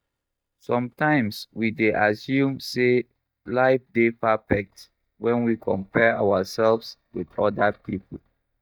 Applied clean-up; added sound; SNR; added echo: neural mask model DeepFilterNet 3.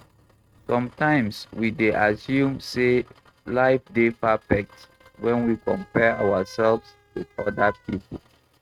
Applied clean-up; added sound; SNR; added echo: neural mask model RNNoise.